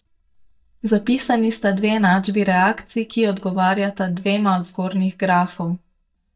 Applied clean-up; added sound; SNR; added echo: neural mask model DeepFilterNet 3.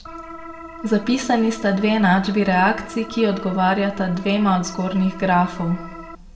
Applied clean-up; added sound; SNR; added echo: none; Organ; 15 dB; reverberation time 0.6 s.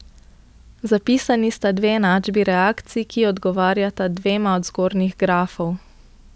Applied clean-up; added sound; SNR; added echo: none; none; none; none.